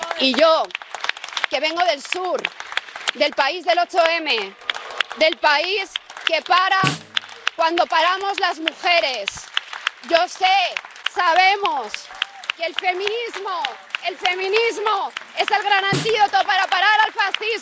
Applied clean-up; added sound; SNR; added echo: none; Snare drum; 10 dB; none.